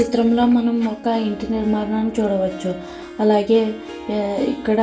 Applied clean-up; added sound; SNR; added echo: none; Harp; 16 dB; reverberation time 0.3 s.